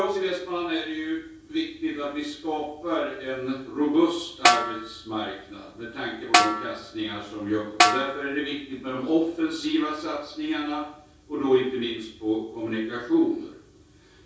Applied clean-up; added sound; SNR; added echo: none; Snare drum; -4 dB; reverberation time 0.6 s.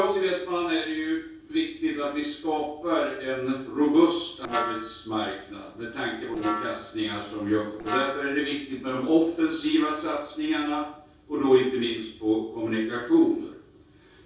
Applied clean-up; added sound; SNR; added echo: neural separator model SepFormer DNS4.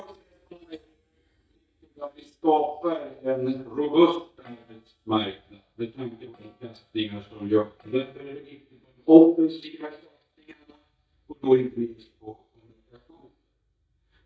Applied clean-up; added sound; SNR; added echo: neural mask model DeepFilterNet 3.